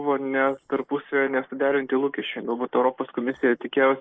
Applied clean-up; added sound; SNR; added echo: neural mask model Resemble Enhance denoiser.